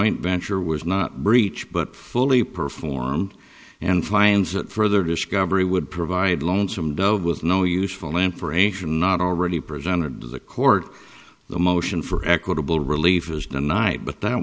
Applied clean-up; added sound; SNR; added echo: none; none; none; none.